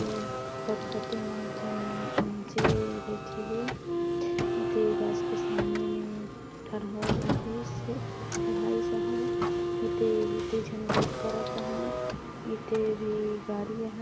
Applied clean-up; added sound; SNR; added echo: none; Car + Wind instrument, woodwind instrument; -2 dB; none.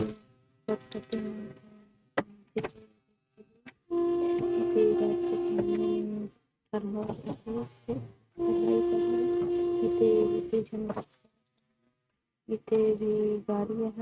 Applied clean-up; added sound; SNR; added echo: neural mask model RNNoise.